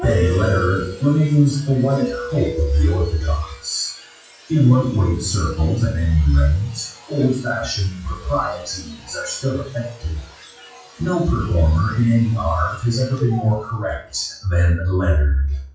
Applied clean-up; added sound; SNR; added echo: classical method WPE with log-MMSE.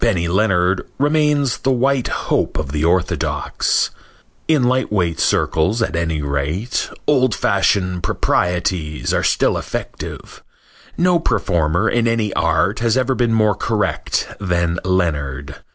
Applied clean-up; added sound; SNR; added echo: none; none; none; none.